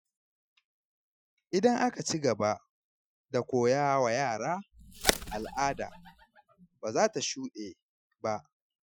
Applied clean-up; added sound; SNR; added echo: classical method Wiener filter.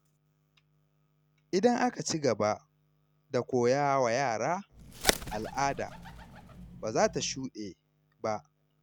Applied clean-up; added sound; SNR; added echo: none; Bird; 5 dB; none.